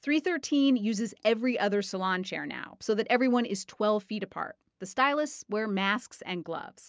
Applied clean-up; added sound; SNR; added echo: none; none; none; none.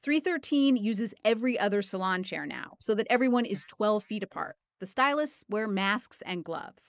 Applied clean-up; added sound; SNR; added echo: neural mask model Resemble Enhance denoiser.